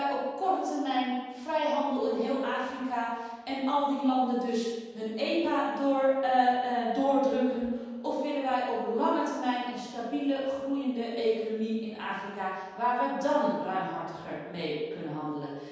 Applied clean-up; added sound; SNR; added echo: none; none; none; reverberation time 1.2 s.